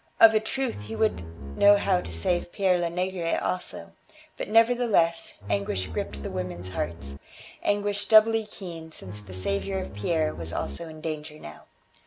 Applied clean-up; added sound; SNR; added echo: none; Bowed string instrument; 9 dB; none.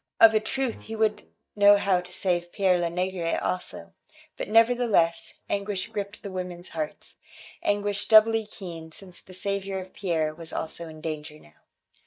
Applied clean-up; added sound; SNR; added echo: neural mask model DeepFilterNet 3.